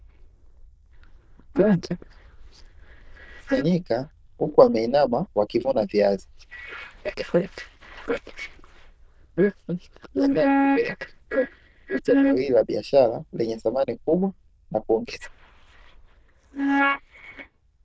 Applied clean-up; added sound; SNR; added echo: neural diffusion model UNIVERSE++.